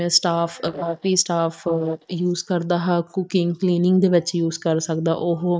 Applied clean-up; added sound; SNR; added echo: neural mask model DeepFilterNet 3.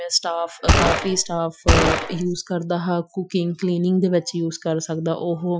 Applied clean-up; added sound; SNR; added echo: classical method Wiener filter.